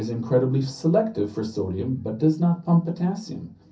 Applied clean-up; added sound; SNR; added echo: none; none; none; reverberation time 0.3 s.